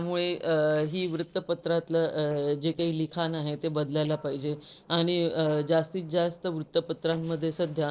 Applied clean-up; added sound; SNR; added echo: neural separator model SepFormer DNS4.